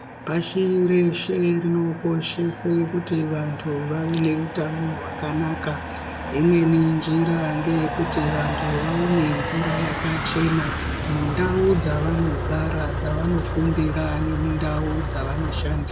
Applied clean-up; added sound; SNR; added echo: none; Motor vehicle (road); 5 dB; none.